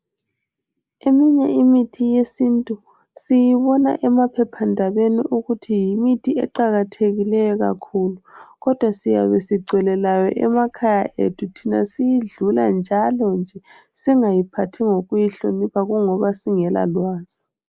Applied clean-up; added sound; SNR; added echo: neural mask model Resemble Enhance denoiser.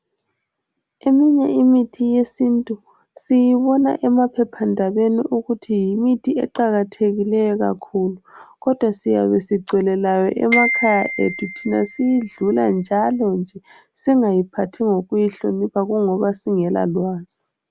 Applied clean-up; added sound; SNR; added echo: none; Glockenspiel; 7 dB; none.